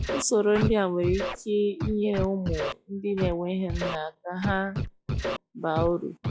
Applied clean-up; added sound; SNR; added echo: classical method log-MMSE.